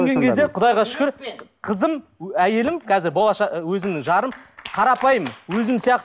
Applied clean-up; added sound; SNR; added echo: none; none; none; none.